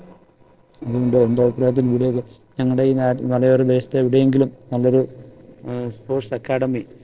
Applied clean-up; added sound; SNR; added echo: neural separator model SepFormer DNS4.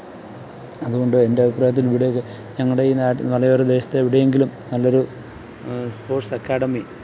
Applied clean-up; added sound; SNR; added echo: none; none; none; none.